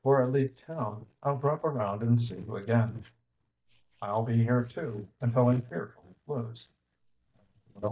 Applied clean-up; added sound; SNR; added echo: neural mask model DeepFilterNet 3.